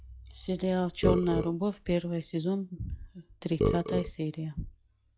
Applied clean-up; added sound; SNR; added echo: classical method log-MMSE.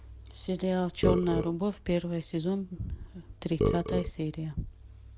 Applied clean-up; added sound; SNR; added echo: none; Burping, eructation; 2 dB; none.